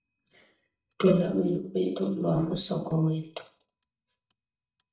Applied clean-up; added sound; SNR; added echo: neural mask model DeepFilterNet 3.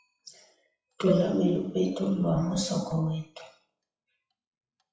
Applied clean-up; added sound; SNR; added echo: classical method WPE with log-MMSE.